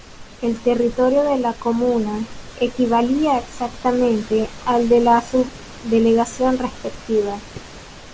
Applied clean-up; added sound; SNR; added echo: none; none; none; none.